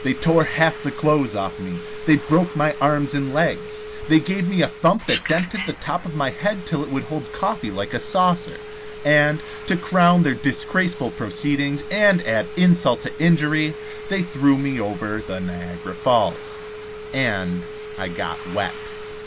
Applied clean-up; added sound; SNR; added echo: none; Telephone; 13 dB; none.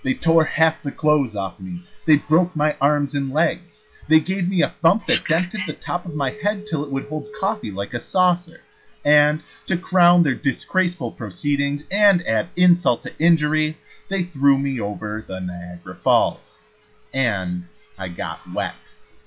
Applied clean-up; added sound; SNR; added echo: classical method log-MMSE.